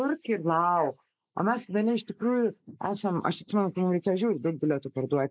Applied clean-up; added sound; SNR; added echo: neural mask model Resemble Enhance denoiser.